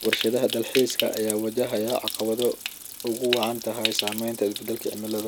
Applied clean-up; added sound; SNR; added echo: none; Stream; 6 dB; none.